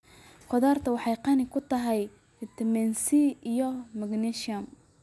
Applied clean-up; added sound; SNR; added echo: none; none; none; none.